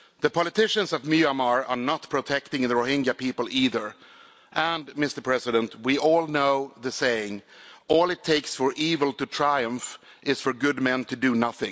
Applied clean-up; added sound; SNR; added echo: none; none; none; none.